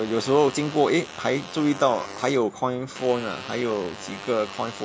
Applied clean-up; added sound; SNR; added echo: none; Fart; 15 dB; none.